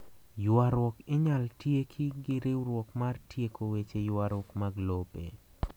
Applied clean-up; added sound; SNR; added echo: none; none; none; none.